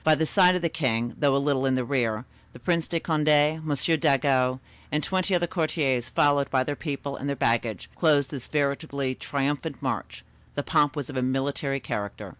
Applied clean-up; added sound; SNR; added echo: none; none; none; none.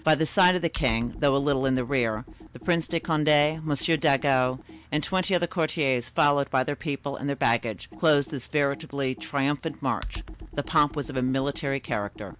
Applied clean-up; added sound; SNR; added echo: none; Computer keyboard; 17 dB; none.